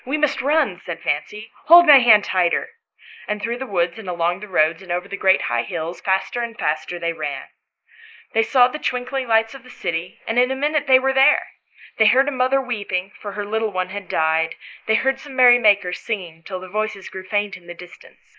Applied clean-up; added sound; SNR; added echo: neural mask model Resemble Enhance denoiser.